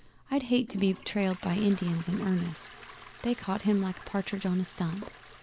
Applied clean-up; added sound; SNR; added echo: none; Toilet flush; 18 dB; none.